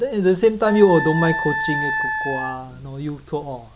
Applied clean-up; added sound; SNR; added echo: none; Wind instrument, woodwind instrument; 5 dB; none.